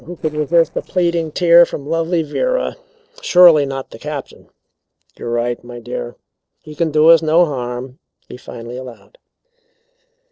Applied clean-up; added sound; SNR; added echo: neural separator model SepFormer DNS4.